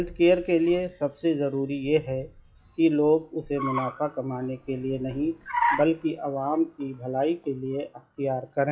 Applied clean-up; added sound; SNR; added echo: classical method log-MMSE.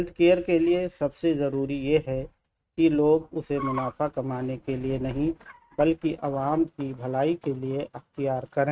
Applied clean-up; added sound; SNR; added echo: neural mask model RNNoise.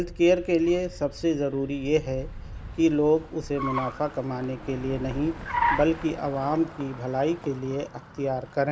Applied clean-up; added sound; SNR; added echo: none; Car; 9 dB; none.